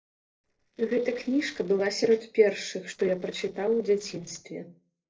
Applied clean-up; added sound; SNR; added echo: neural separator model SepFormer DNS4.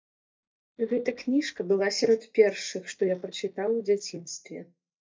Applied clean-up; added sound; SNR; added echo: neural mask model DeepFilterNet 3.